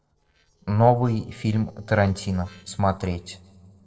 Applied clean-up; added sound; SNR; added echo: neural separator model SepFormer DNS4.